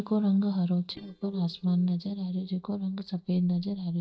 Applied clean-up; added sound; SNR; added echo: neural mask model DeepFilterNet 3.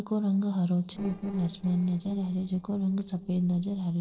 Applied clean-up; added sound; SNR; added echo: neural separator model SepFormer DNS4.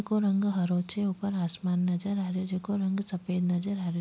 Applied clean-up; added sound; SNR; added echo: none; none; none; none.